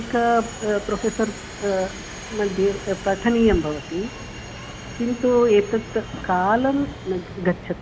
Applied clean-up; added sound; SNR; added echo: none; Subway, metro, underground; 12 dB; none.